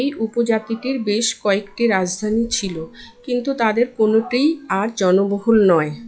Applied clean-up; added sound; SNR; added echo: classical method log-MMSE.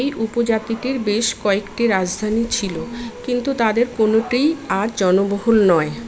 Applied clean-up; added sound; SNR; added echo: none; Cricket / Growling; 19 dB; none.